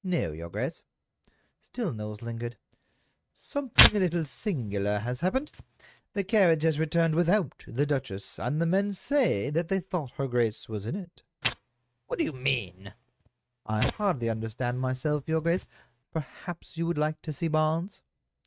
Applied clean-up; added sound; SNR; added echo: neural mask model RNNoise.